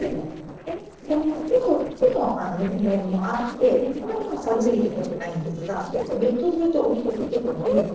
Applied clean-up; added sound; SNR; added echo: neural separator model SepFormer DNS4.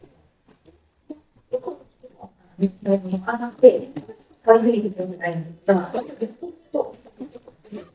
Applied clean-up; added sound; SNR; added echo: neural mask model DeepFilterNet 3.